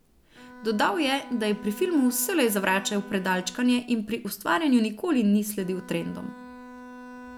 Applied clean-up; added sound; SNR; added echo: none; Bowed string instrument; 19 dB; none.